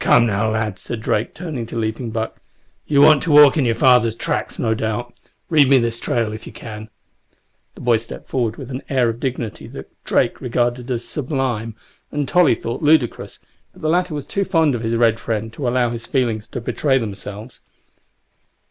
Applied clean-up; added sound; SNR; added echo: none; none; none; none.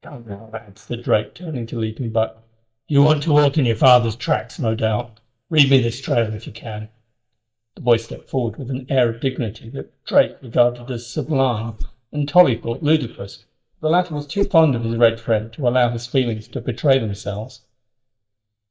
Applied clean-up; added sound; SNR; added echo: neural mask model DeepFilterNet 3.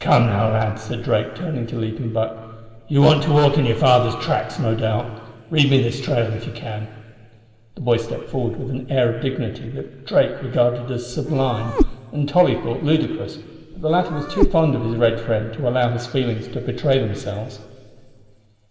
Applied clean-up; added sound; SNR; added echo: none; Meow; 2 dB; reverberation time 2.9 s.